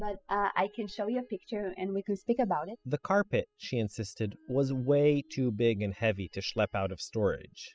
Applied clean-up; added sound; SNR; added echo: classical method spectral subtraction.